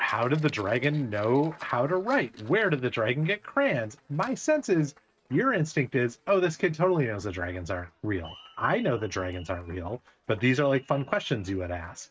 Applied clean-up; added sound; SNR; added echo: neural mask model RNNoise.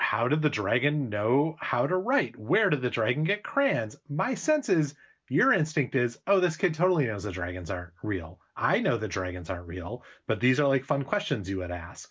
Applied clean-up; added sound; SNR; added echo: none; none; none; none.